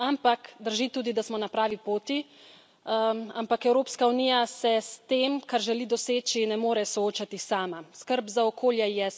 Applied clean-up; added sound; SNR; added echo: none; none; none; none.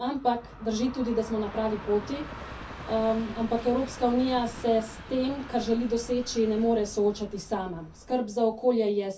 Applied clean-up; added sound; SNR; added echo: none; Train; 15 dB; reverberation time 0.3 s.